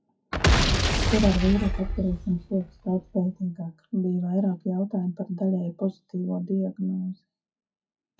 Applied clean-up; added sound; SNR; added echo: classical method WPE with log-MMSE.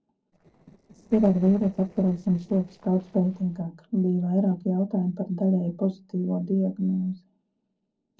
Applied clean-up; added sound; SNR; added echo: neural separator model SepFormer DNS4.